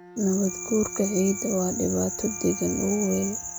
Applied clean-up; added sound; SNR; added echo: none; Bowed string instrument + Wind instrument, woodwind instrument; 18 dB; none.